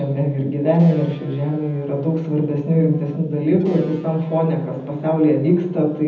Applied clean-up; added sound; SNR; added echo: none; Electric guitar; 17 dB; reverberation time 0.8 s.